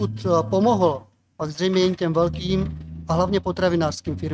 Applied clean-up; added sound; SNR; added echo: neural mask model RNNoise.